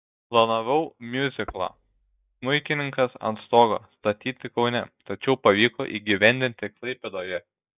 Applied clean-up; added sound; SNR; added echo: neural mask model DeepFilterNet 3.